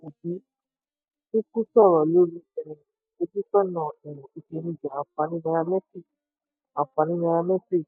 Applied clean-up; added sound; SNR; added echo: neural mask model DeepFilterNet 3.